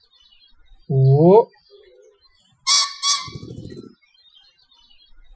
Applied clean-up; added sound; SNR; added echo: classical method Wiener filter.